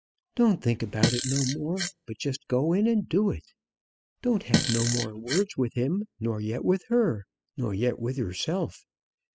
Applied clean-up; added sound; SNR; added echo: classical method spectral subtraction.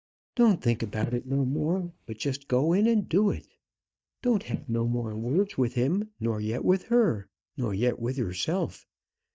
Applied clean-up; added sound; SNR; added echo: neural mask model DeepFilterNet 3.